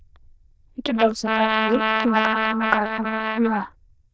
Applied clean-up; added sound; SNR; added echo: neural diffusion model UNIVERSE++.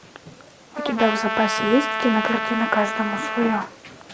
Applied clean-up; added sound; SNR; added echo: none; Trumpet; 3 dB; none.